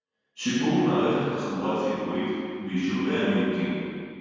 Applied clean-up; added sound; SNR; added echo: none; none; none; reverberation time 2.1 s.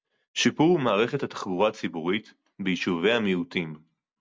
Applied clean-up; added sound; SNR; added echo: none; none; none; none.